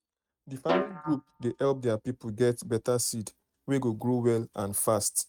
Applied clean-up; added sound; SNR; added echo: neural mask model RNNoise.